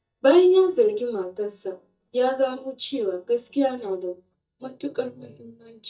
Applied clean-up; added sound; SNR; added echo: neural mask model DeepFilterNet 3.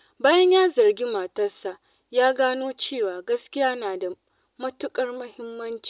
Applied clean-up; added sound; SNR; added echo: none; none; none; none.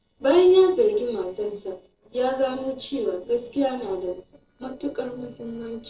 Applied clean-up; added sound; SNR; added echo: neural separator model SepFormer DNS4.